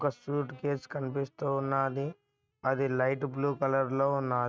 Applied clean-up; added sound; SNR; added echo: neural mask model RNNoise.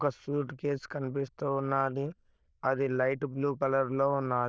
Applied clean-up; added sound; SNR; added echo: neural diffusion model UNIVERSE++.